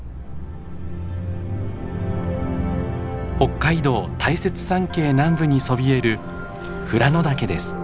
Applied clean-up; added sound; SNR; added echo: none; Mechanisms / Bicycle; 8 dB; none.